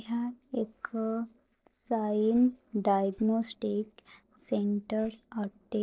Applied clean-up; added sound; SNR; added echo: neural separator model SepFormer DNS4.